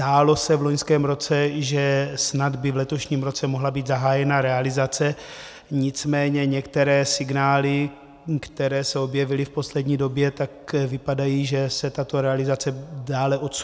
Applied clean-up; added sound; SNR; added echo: none; none; none; none.